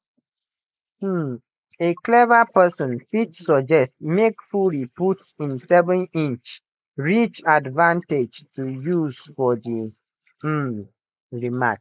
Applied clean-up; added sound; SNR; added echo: neural mask model Resemble Enhance denoiser.